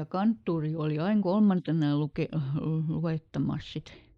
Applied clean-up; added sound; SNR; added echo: neural mask model Resemble Enhance denoiser.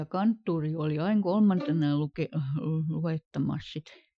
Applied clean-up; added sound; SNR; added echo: classical method Wiener filter.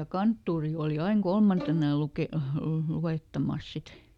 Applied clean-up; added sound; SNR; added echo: none; Bowed string instrument; 16 dB; none.